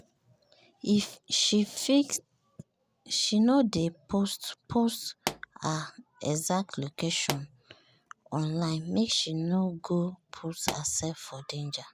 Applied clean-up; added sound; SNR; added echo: none; Explosion; 10 dB; none.